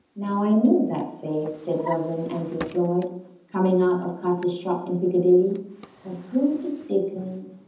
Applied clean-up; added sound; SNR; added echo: none; Drawer open or close; 20 dB; reverberation time 0.8 s.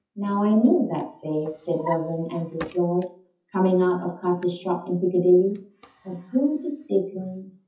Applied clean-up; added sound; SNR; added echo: classical method WPE with log-MMSE.